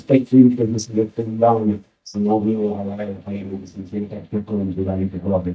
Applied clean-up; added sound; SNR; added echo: neural mask model DeepFilterNet 3.